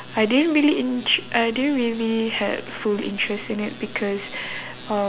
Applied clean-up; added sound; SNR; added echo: none; none; none; none.